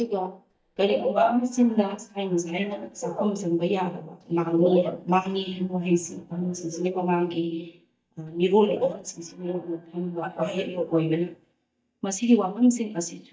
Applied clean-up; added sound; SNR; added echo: neural mask model DeepFilterNet 3.